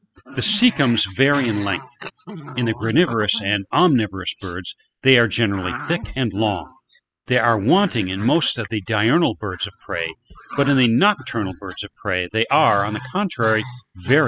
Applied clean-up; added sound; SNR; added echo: classical method spectral subtraction.